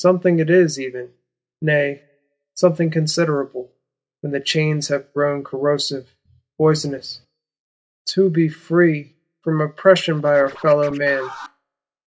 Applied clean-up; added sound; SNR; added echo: classical method log-MMSE.